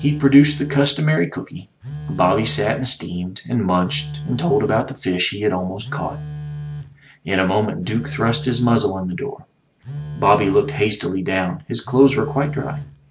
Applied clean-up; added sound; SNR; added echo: none; Telephone; 12 dB; none.